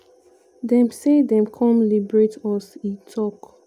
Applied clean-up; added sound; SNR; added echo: none; none; none; none.